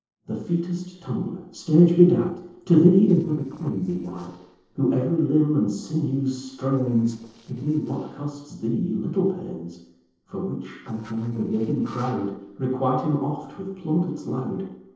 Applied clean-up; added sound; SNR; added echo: neural separator model SepFormer DNS4.